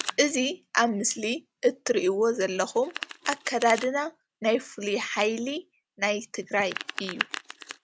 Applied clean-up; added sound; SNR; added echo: none; Domestic sounds, home sounds; 13 dB; none.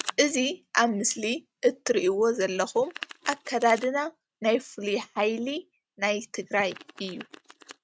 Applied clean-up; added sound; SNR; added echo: neural mask model RNNoise.